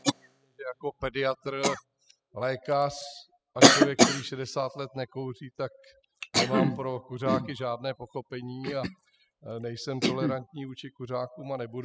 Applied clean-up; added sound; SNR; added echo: classical method spectral subtraction.